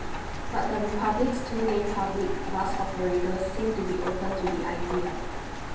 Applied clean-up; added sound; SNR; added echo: none; Rain; 2 dB; reverberation time 0.9 s.